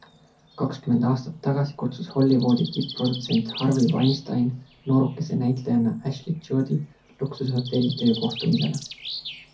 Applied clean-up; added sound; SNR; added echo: none; Bird; 16 dB; reverberation time 0.3 s.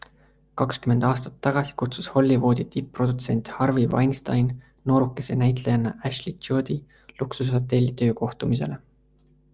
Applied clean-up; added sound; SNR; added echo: none; none; none; none.